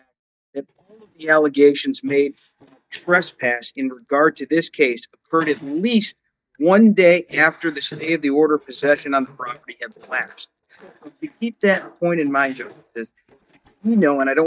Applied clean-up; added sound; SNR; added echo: neural mask model DeepFilterNet 3.